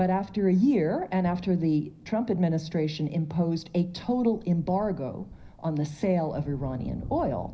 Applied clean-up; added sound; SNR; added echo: none; Thunder; 18 dB; reverberation time 0.5 s.